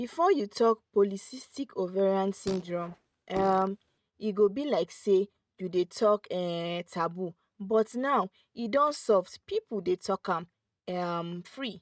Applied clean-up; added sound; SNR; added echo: neural mask model RNNoise.